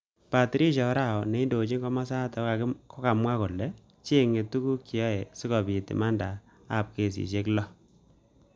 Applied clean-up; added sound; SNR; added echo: none; none; none; none.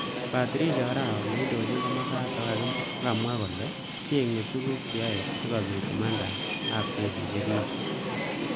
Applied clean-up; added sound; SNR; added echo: none; Subway, metro, underground; -1 dB; none.